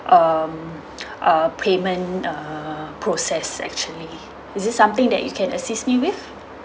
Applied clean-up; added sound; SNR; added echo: none; none; none; none.